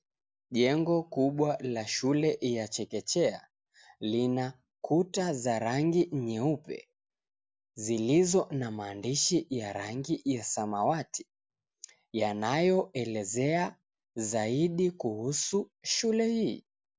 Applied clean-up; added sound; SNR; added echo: none; none; none; none.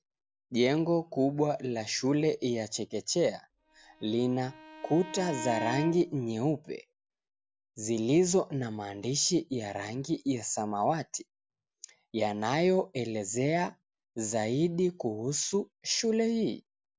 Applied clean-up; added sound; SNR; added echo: none; Bowed string instrument; 11 dB; none.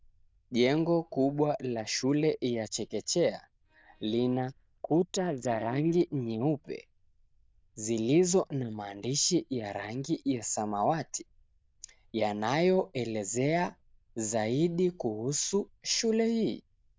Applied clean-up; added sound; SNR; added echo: neural diffusion model UNIVERSE++.